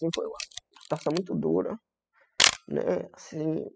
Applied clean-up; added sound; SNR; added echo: classical method spectral subtraction.